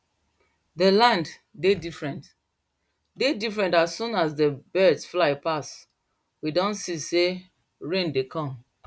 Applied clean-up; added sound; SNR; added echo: none; none; none; none.